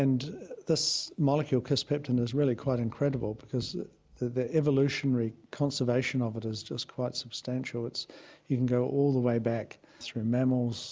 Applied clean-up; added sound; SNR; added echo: none; none; none; none.